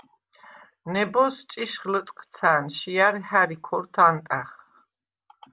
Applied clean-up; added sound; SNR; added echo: none; none; none; none.